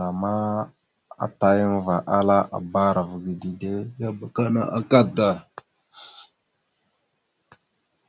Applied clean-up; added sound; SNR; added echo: none; none; none; none.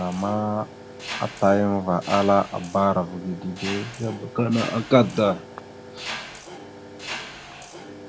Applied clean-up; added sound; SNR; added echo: none; Mechanisms; 13 dB; none.